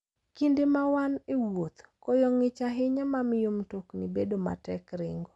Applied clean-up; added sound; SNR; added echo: none; none; none; none.